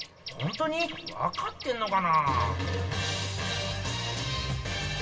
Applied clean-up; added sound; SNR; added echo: none; none; none; reverberation time 2.0 s.